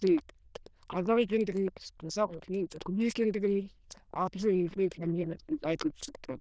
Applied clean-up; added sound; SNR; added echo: neural diffusion model UNIVERSE++.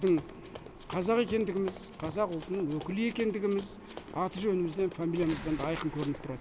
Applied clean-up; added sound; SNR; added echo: none; Run; 16 dB; none.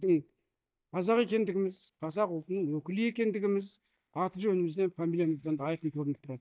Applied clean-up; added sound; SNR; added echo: neural mask model DeepFilterNet 3.